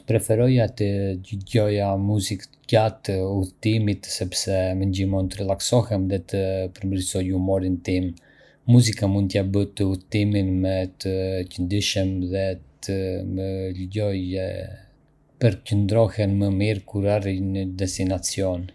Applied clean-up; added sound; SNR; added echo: none; none; none; none.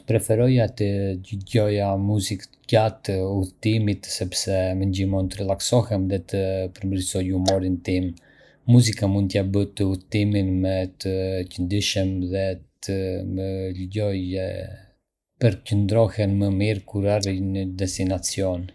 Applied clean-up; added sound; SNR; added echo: neural mask model Resemble Enhance denoiser.